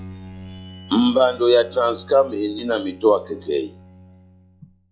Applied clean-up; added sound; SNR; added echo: classical method log-MMSE.